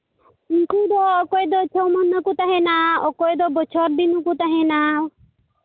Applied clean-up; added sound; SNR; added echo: none; none; none; none.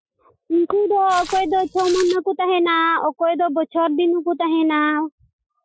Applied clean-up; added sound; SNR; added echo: classical method Wiener filter.